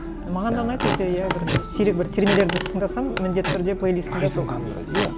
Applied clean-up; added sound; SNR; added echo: none; Squeak / Wood; 5 dB; none.